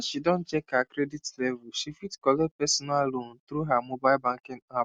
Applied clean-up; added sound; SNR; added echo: none; none; none; none.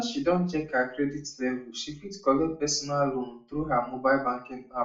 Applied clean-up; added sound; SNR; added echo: none; none; none; reverberation time 0.3 s.